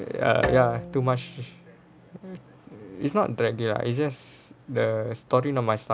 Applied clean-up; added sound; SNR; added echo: none; Bowed string instrument; 11 dB; none.